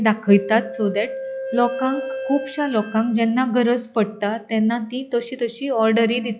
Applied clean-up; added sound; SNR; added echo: classical method log-MMSE.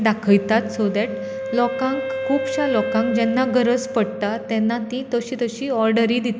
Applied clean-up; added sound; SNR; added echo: none; Wind instrument, woodwind instrument; 8 dB; none.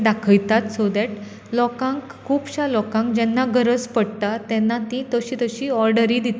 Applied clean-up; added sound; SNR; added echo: none; none; none; none.